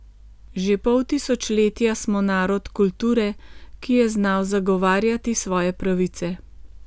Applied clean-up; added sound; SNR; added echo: none; none; none; none.